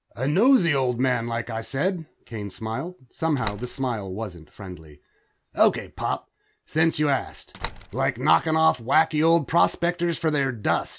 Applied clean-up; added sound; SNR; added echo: none; Slam; 16 dB; none.